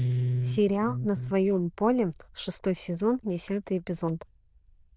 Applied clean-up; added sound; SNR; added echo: neural diffusion model UNIVERSE++.